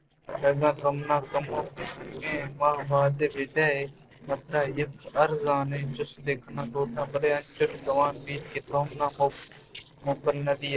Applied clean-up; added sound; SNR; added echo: neural separator model SepFormer DNS4.